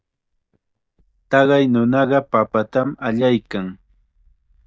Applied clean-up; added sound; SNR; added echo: neural mask model DeepFilterNet 3.